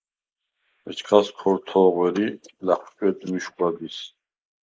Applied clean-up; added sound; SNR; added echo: neural mask model Resemble Enhance denoiser.